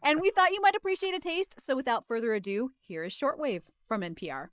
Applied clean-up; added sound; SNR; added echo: neural mask model Resemble Enhance denoiser.